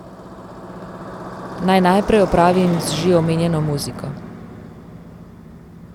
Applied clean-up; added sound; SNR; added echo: none; Motorcycle; 10 dB; none.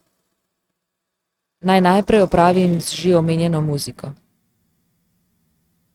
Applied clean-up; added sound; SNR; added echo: neural mask model RNNoise.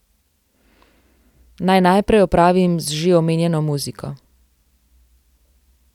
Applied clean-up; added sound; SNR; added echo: none; none; none; none.